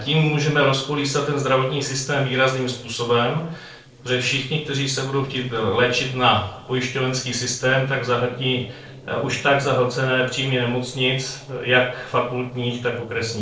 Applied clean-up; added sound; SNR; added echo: neural separator model SepFormer DNS4.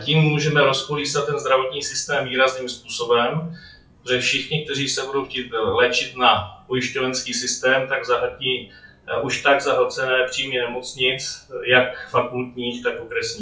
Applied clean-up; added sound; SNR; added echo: classical method WPE with log-MMSE.